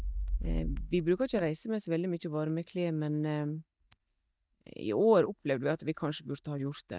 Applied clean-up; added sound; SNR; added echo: neural mask model DeepFilterNet 3.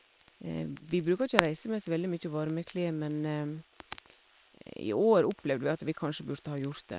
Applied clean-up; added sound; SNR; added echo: neural separator model SepFormer WHAM!.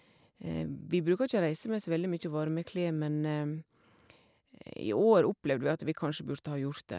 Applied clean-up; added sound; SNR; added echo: none; none; none; none.